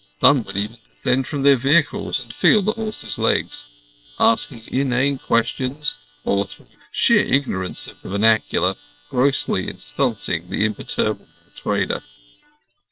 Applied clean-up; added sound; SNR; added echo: neural separator model SepFormer WHAM!.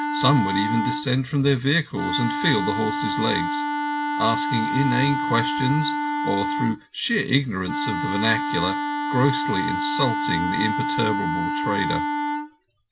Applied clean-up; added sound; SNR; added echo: none; Wind instrument, woodwind instrument; 1 dB; none.